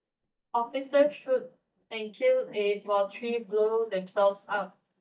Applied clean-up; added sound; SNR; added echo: neural mask model DeepFilterNet 3.